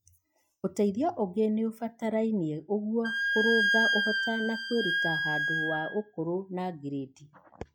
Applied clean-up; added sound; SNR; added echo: classical method log-MMSE.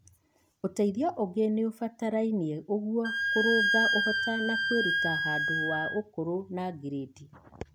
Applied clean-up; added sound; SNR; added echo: none; Wind instrument, woodwind instrument; -3 dB; none.